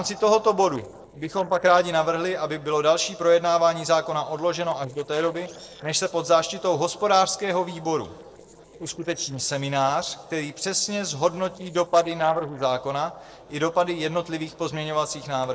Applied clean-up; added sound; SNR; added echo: neural separator model SepFormer DNS4.